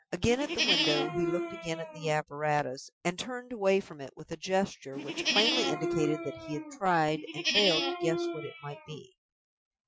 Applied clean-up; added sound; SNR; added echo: classical method Wiener filter.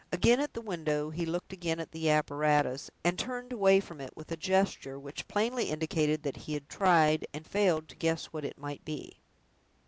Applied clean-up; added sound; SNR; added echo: none; none; none; none.